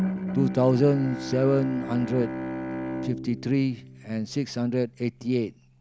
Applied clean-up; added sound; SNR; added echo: none; Bowed string instrument; 8 dB; none.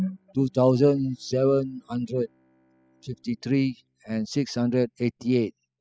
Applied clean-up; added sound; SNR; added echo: classical method spectral subtraction.